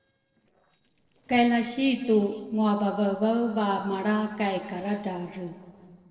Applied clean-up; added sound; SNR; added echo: neural separator model SepFormer DNS4.